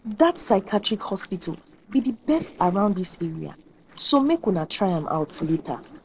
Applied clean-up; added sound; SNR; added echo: neural separator model SepFormer DNS4.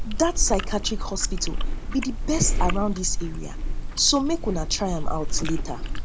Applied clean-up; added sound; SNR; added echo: none; Chewing, mastication; -1 dB; none.